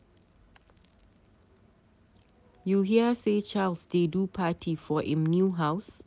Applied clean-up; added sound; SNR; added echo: none; none; none; none.